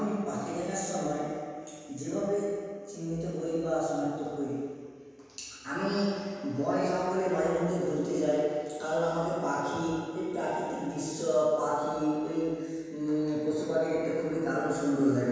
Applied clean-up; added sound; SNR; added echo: none; none; none; reverberation time 1.9 s.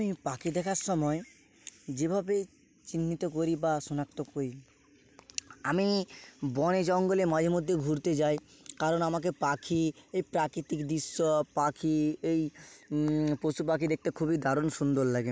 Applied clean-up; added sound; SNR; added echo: none; none; none; none.